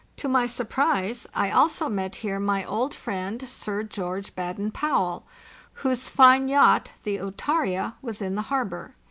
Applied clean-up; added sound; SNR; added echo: none; none; none; none.